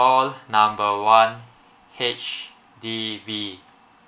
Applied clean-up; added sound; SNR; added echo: none; none; none; none.